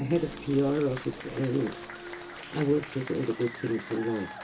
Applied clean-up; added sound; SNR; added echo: none; Applause; 14 dB; reverberation time 0.2 s.